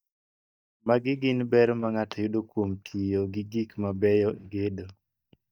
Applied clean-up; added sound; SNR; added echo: neural mask model DeepFilterNet 3.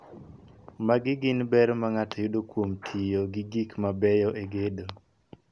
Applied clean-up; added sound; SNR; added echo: none; none; none; none.